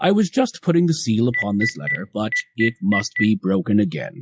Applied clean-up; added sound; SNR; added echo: classical method log-MMSE.